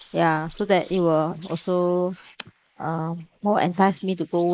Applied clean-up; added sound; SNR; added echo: neural mask model Resemble Enhance denoiser.